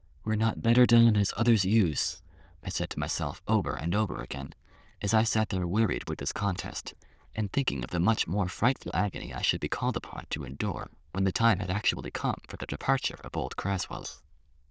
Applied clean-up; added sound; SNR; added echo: neural diffusion model UNIVERSE++.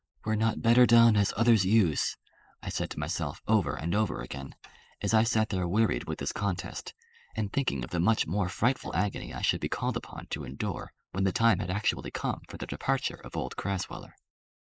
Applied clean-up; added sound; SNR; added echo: neural mask model Resemble Enhance denoiser.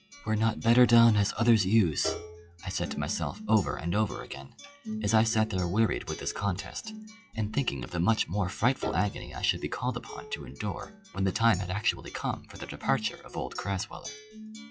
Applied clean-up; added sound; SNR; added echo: classical method log-MMSE.